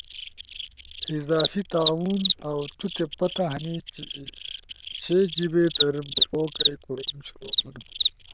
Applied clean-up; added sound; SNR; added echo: neural diffusion model UNIVERSE++.